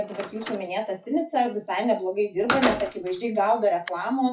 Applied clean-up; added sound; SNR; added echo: classical method WPE with log-MMSE.